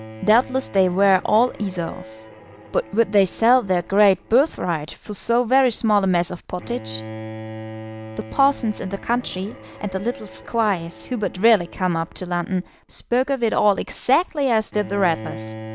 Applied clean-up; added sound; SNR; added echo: none; Bowed string instrument; 16 dB; none.